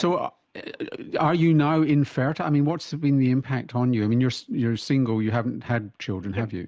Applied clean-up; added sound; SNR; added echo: none; none; none; none.